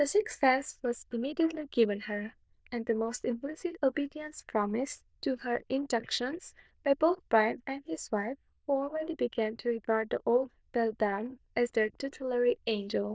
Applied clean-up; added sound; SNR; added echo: neural diffusion model UNIVERSE++.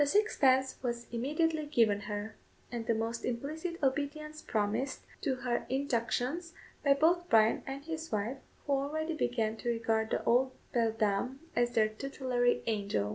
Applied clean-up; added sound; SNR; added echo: none; none; none; none.